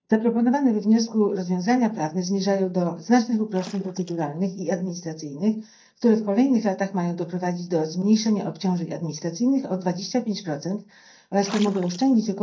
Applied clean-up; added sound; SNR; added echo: neural mask model DeepFilterNet 3.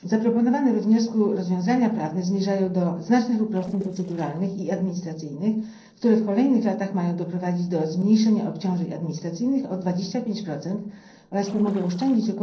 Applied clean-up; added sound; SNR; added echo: neural separator model SepFormer DNS4.